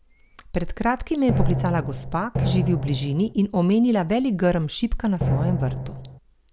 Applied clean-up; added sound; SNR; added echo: none; Drum; 2 dB; none.